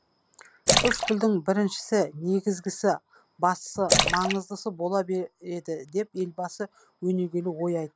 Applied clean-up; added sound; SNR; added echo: none; Splash, splatter; 1 dB; none.